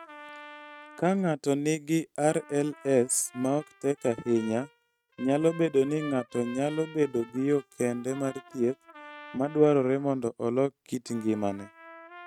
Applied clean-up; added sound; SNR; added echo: neural mask model RNNoise.